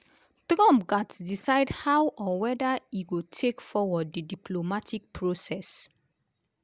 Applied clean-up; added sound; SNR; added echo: none; none; none; none.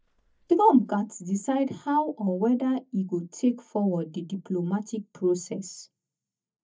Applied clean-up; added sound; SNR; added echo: neural mask model DeepFilterNet 3.